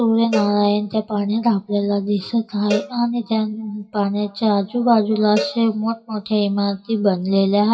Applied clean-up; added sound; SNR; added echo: classical method WPE with log-MMSE.